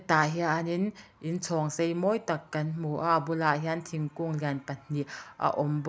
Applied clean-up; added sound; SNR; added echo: none; none; none; none.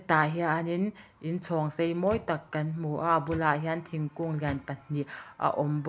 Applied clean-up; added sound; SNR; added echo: none; Microwave oven; 16 dB; none.